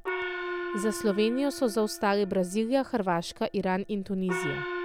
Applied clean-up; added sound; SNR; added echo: none; Gong; 8 dB; none.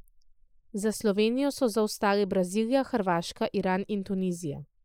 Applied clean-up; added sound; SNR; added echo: neural mask model Resemble Enhance denoiser.